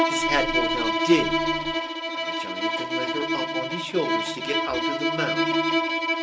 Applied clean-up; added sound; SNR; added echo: none; Bowed string instrument; -5 dB; reverberation time 0.2 s.